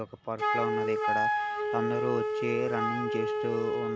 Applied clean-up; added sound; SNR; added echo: none; Wind instrument, woodwind instrument; -4 dB; none.